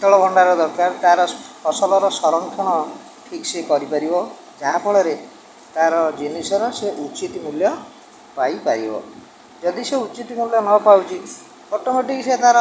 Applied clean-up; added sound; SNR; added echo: none; none; none; none.